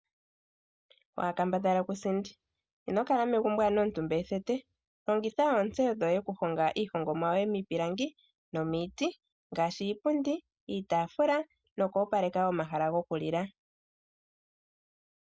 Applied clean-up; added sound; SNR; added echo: none; none; none; none.